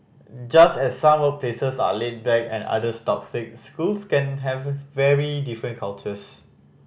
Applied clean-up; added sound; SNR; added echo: none; none; none; none.